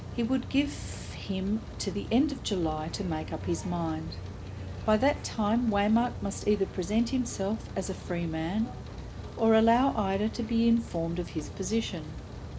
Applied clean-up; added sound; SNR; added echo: none; Rain; 10 dB; none.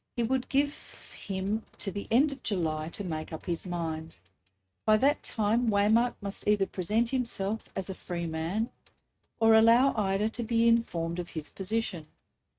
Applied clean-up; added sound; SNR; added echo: neural mask model RNNoise.